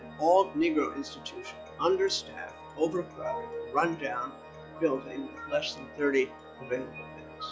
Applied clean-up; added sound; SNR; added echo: classical method log-MMSE.